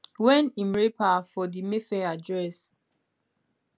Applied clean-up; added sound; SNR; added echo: none; none; none; none.